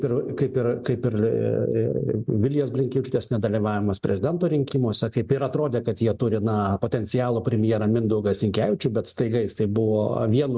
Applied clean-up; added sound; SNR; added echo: neural mask model Resemble Enhance denoiser.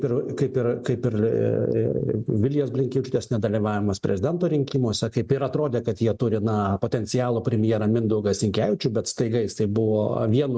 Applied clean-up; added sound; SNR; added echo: none; none; none; none.